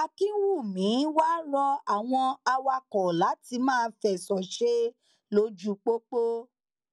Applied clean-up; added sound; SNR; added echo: none; none; none; none.